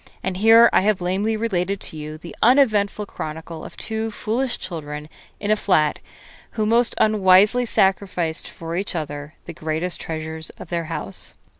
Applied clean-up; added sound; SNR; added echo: none; none; none; none.